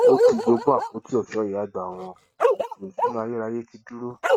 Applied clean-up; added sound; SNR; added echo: neural mask model RNNoise.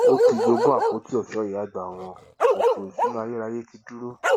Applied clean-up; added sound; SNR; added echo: none; Bark; -4 dB; none.